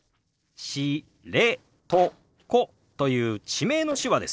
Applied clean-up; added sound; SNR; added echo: neural separator model SepFormer DNS4.